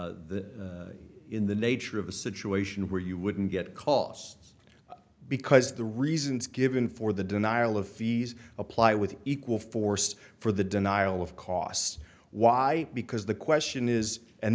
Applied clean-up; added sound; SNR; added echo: none; none; none; none.